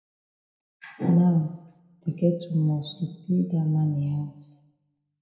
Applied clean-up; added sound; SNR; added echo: none; none; none; reverberation time 0.8 s.